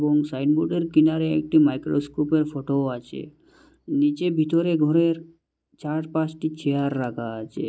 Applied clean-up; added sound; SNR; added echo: none; none; none; none.